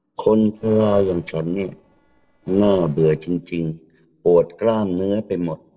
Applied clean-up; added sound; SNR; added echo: neural separator model SepFormer DNS4.